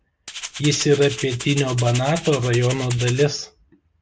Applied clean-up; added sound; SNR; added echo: none; Rattle (instrument); 11 dB; none.